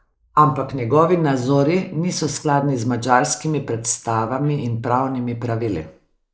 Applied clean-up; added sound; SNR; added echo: neural mask model Resemble Enhance denoiser.